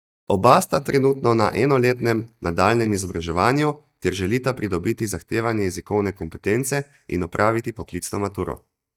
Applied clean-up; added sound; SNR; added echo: neural mask model DeepFilterNet 3.